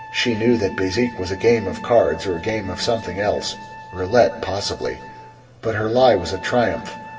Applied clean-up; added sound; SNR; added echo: none; Wind instrument, woodwind instrument; 17 dB; reverberation time 1.1 s.